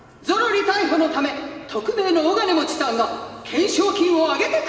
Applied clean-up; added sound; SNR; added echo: none; none; none; reverberation time 2.1 s.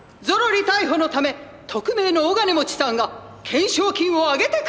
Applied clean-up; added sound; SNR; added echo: none; none; none; none.